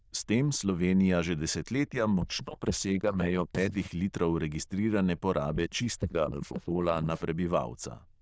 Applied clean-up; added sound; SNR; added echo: neural diffusion model UNIVERSE++.